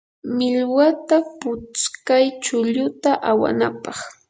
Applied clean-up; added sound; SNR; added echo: none; none; none; none.